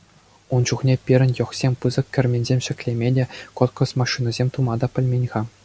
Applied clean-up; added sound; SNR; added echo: none; none; none; none.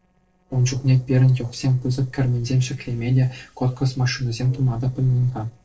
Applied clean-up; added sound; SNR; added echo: neural separator model SepFormer DNS4.